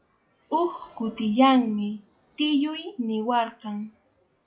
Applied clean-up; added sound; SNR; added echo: classical method log-MMSE.